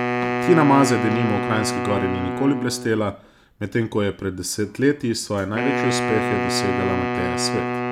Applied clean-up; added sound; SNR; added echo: none; Wind instrument, woodwind instrument; 3 dB; none.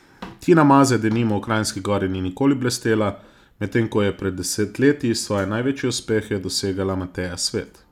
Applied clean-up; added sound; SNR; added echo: none; none; none; none.